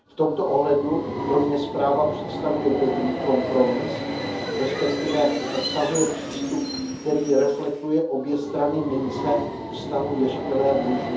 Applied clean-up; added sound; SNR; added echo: none; Subway, metro, underground; 5 dB; reverberation time 0.5 s.